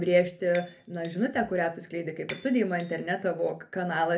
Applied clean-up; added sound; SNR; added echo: none; Shatter; 19 dB; reverberation time 0.3 s.